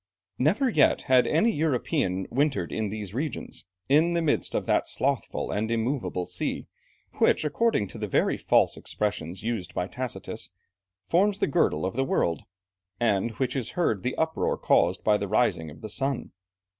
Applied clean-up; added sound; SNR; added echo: none; none; none; none.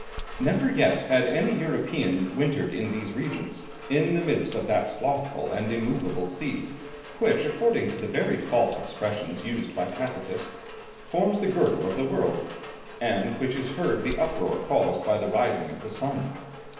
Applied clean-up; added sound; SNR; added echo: none; Rain; 13 dB; reverberation time 0.9 s.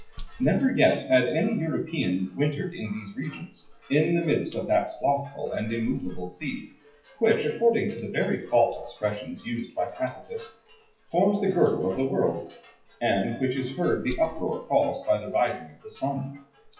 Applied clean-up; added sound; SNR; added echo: classical method WPE with log-MMSE.